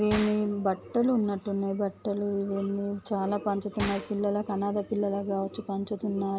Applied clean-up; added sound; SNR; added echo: none; Gunshot, gunfire; 15 dB; none.